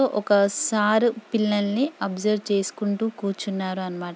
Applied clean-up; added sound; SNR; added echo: none; none; none; none.